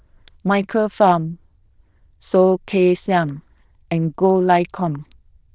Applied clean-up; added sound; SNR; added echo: neural diffusion model UNIVERSE++.